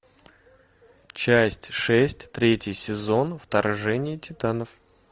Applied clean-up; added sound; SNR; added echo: none; none; none; none.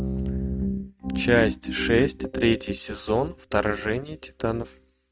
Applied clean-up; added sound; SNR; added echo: neural mask model RNNoise.